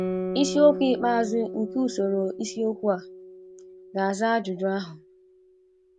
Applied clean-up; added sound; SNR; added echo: none; Guitar; 9 dB; none.